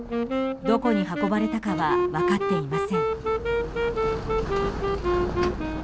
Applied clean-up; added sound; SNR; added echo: none; Wind instrument, woodwind instrument; -2 dB; none.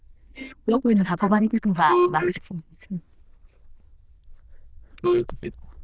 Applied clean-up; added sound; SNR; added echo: neural diffusion model UNIVERSE++.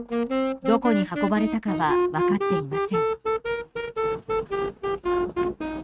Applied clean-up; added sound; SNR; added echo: neural mask model RNNoise.